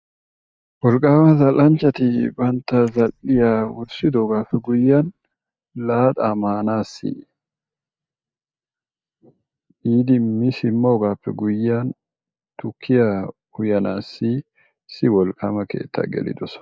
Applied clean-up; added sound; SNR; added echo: neural mask model DeepFilterNet 3.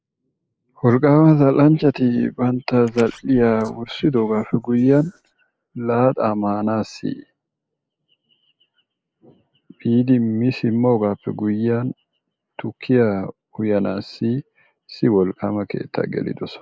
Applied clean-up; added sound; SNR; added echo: neural mask model Resemble Enhance denoiser.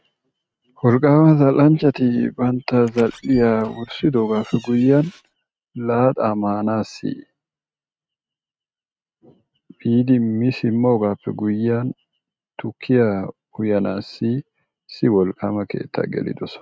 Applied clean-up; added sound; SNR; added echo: neural mask model RNNoise.